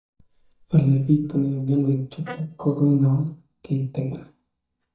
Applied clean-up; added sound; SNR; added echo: neural mask model DeepFilterNet 3.